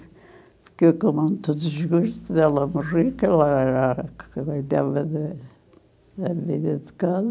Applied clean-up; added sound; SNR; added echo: none; none; none; none.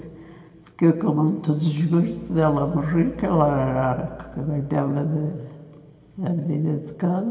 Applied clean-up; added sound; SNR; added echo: none; none; none; reverberation time 2.2 s.